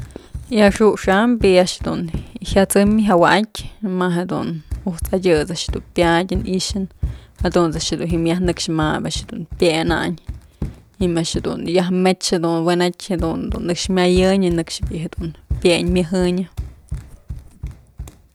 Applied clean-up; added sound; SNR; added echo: none; Run; 12 dB; none.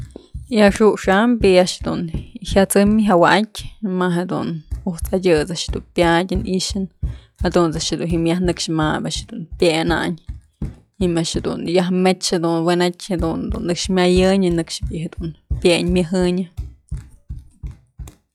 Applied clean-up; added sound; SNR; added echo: classical method log-MMSE.